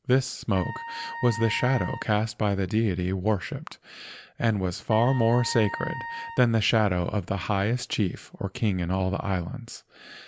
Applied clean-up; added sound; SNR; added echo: none; Wind instrument, woodwind instrument; 11 dB; none.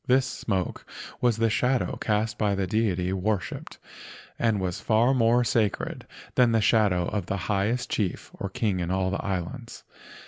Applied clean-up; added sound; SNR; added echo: none; none; none; none.